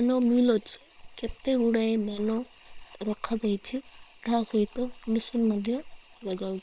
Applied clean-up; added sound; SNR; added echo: neural separator model SepFormer WHAM!.